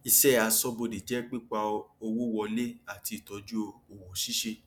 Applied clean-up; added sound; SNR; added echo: none; none; none; none.